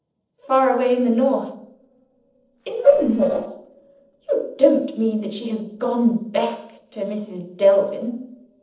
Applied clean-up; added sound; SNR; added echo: neural separator model SepFormer DNS4.